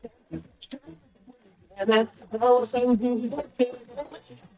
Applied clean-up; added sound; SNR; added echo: neural mask model DeepFilterNet 3.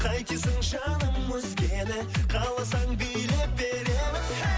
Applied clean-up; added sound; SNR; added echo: none; none; none; none.